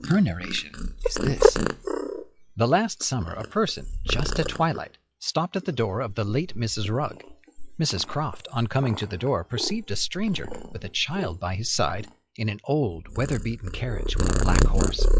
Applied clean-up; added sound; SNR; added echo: classical method log-MMSE.